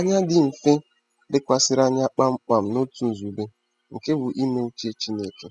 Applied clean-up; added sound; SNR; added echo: classical method spectral subtraction.